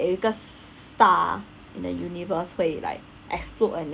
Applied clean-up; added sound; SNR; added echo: none; none; none; none.